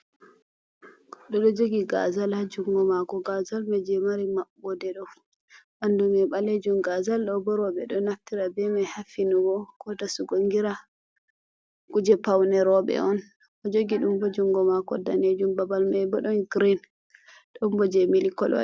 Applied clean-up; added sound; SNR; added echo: none; none; none; none.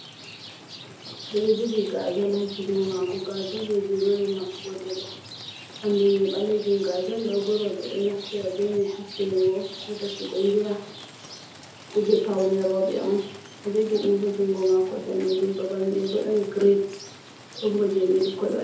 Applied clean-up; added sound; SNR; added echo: none; Rain; 16 dB; reverberation time 0.7 s.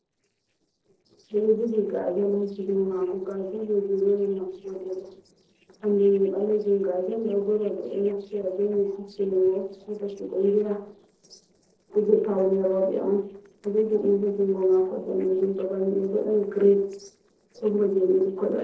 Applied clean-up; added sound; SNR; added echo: neural separator model SepFormer DNS4.